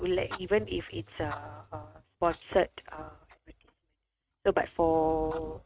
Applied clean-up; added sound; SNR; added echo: neural mask model RNNoise.